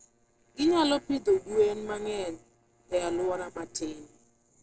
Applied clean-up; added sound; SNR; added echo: neural separator model SepFormer DNS4.